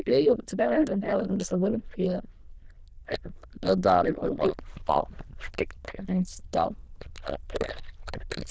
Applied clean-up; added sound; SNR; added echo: neural diffusion model UNIVERSE++.